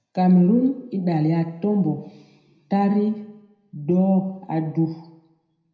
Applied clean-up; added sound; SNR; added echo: none; none; none; reverberation time 0.8 s.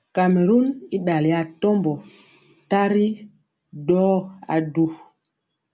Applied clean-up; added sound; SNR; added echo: none; none; none; none.